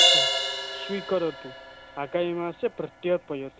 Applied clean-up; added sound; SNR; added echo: none; Crash cymbal; -3 dB; none.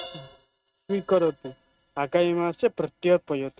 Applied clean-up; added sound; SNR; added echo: neural mask model RNNoise.